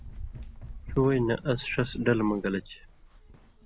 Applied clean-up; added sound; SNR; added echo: none; Run; 13 dB; none.